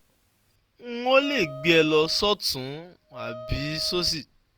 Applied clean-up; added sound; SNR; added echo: none; Wind instrument, woodwind instrument; 15 dB; none.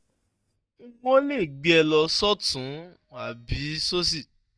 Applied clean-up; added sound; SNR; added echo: neural mask model DeepFilterNet 3.